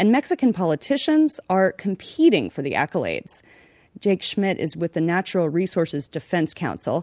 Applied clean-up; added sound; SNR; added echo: none; none; none; none.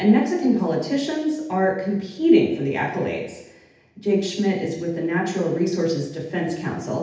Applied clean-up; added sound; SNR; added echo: none; none; none; reverberation time 0.8 s.